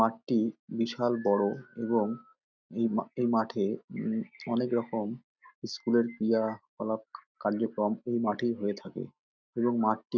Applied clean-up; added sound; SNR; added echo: none; none; none; none.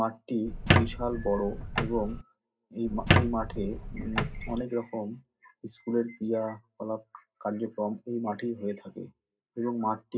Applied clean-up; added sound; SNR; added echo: none; Squeak; -4 dB; reverberation time 0.2 s.